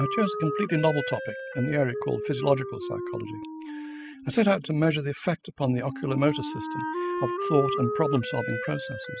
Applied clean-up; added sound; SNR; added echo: classical method spectral subtraction.